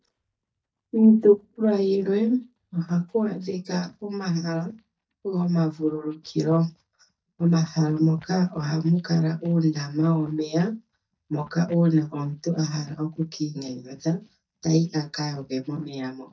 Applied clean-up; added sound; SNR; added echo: neural mask model DeepFilterNet 3.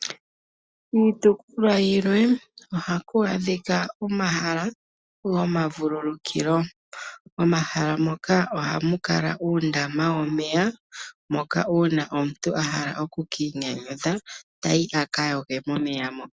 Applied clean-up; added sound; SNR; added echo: none; none; none; none.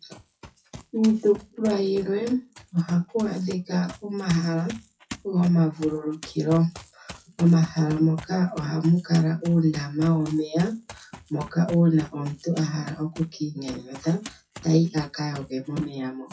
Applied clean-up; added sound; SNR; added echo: classical method WPE with log-MMSE.